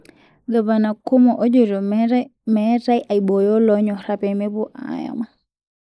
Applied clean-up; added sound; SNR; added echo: neural mask model Resemble Enhance denoiser.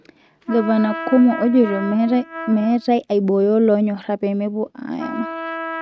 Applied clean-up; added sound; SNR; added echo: neural mask model RNNoise.